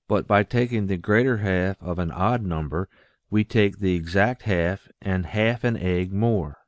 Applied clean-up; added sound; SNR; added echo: none; none; none; none.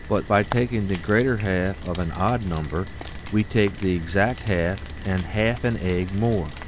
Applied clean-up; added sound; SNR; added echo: none; Rain; 11 dB; none.